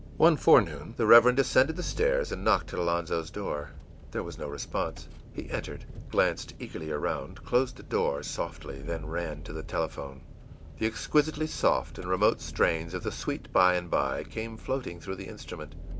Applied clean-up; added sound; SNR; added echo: none; Engine; 12 dB; none.